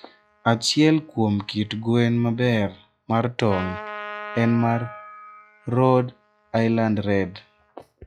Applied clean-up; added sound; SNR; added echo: classical method log-MMSE.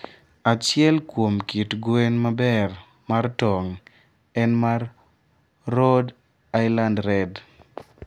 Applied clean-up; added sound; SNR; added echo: none; none; none; none.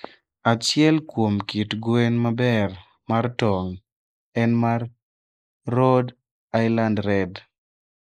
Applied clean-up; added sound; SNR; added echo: neural mask model Resemble Enhance denoiser.